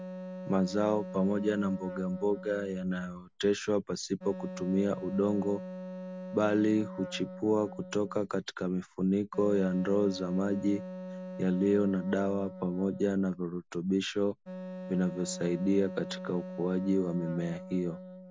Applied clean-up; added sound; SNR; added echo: none; Wind instrument, woodwind instrument; 11 dB; none.